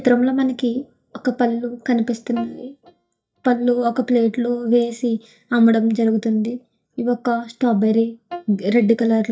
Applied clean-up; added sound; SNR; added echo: neural mask model DeepFilterNet 3.